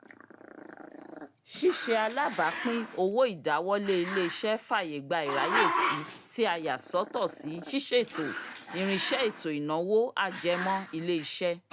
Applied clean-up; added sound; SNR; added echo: none; Growling; 7 dB; none.